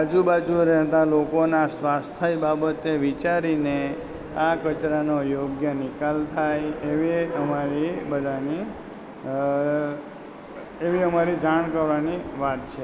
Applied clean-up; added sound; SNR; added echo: none; none; none; none.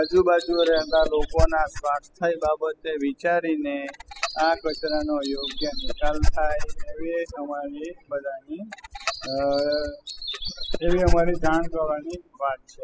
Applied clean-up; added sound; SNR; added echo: classical method spectral subtraction.